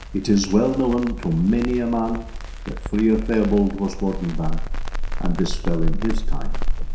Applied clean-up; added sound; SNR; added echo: none; Crackle; 1 dB; reverberation time 0.7 s.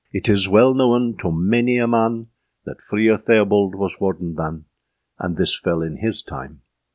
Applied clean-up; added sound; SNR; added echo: none; none; none; none.